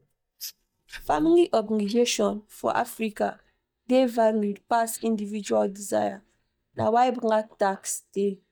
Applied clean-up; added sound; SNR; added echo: neural mask model DeepFilterNet 3.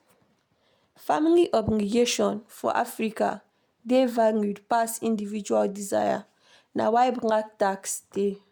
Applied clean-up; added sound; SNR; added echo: none; none; none; none.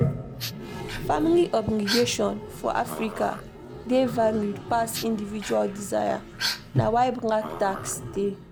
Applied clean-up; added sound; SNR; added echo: none; Dog + Toilet flush; 7 dB; none.